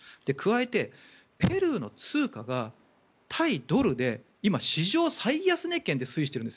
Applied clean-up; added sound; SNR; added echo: none; none; none; none.